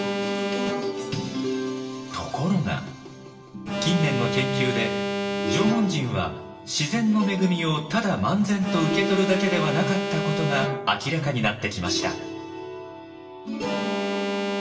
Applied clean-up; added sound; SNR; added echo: none; Alarm; 5 dB; reverberation time 0.9 s.